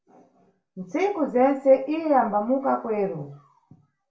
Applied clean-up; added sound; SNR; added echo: none; none; none; reverberation time 0.3 s.